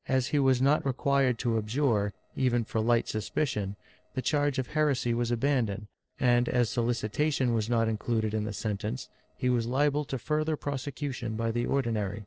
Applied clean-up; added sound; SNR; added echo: neural separator model SepFormer DNS4.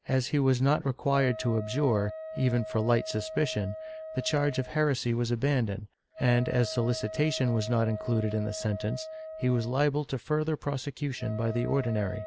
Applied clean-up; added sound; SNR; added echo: none; Wind instrument, woodwind instrument; 13 dB; none.